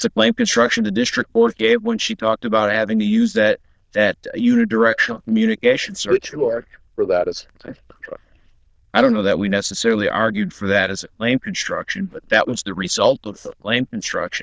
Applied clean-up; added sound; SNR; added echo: neural diffusion model UNIVERSE++.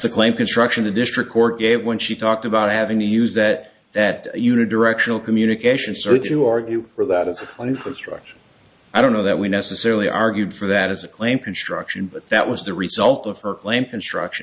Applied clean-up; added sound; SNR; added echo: none; none; none; none.